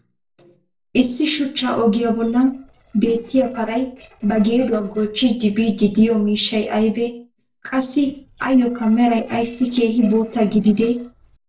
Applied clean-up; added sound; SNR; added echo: neural separator model SepFormer DNS4.